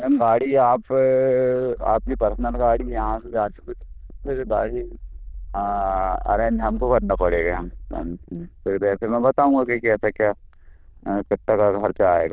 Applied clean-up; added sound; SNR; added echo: neural diffusion model UNIVERSE++.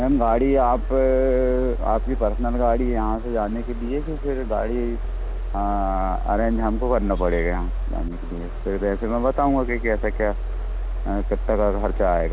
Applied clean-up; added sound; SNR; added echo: none; Mechanisms; 2 dB; none.